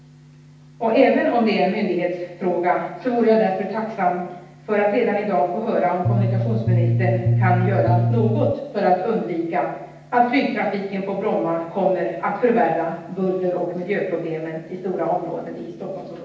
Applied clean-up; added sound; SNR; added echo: none; Bass guitar; -2 dB; reverberation time 0.9 s.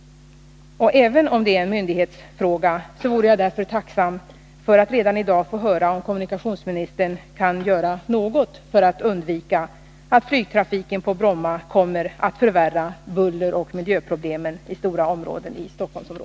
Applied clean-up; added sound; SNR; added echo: none; none; none; none.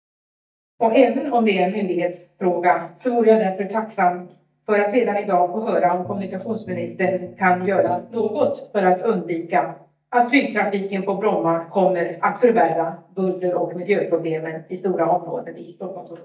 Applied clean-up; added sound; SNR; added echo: neural mask model DeepFilterNet 3.